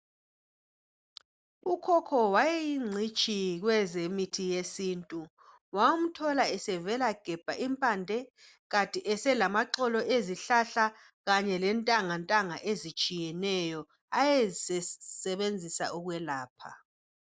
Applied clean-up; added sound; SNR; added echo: none; none; none; none.